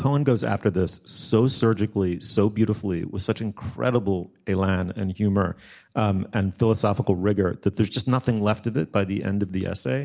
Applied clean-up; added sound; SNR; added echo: none; none; none; none.